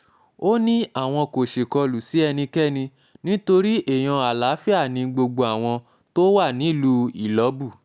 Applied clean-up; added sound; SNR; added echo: none; none; none; none.